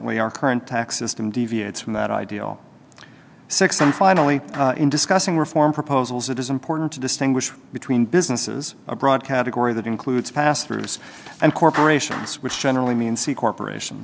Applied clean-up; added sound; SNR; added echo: none; Clapping; 17 dB; none.